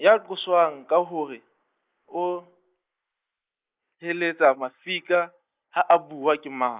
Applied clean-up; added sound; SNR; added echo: neural mask model Resemble Enhance denoiser.